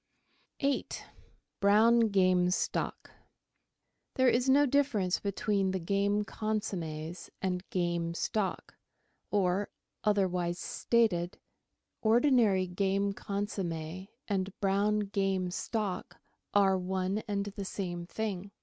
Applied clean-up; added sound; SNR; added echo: none; none; none; none.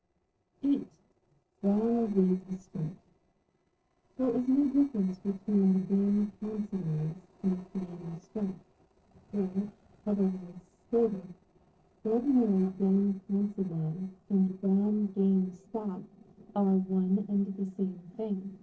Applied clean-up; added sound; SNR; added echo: neural separator model SepFormer DNS4.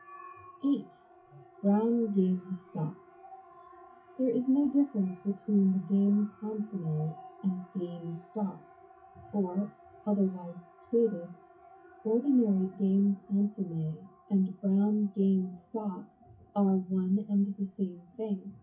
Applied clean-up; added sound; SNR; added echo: classical method WPE with log-MMSE.